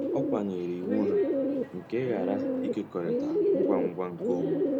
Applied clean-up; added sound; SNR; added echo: none; Bird; -4 dB; none.